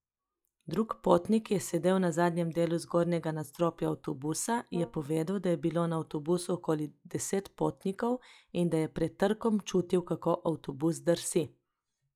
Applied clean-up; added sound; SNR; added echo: classical method log-MMSE.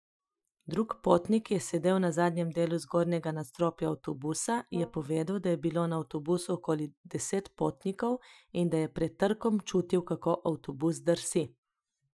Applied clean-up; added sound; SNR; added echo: classical method Wiener filter.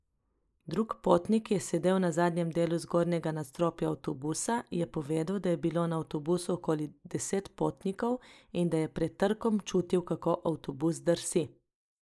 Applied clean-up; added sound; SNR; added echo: neural mask model Resemble Enhance denoiser.